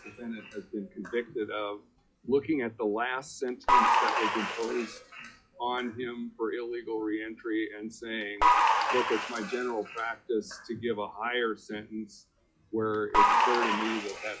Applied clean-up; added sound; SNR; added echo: classical method WPE with log-MMSE.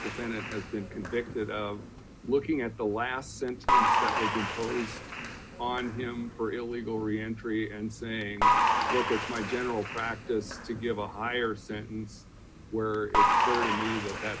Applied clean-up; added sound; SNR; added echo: none; Applause / Crowd; -1 dB; reverberation time 0.3 s.